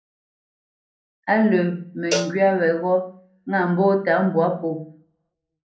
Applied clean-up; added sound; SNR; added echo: none; Cowbell; 9 dB; reverberation time 0.6 s.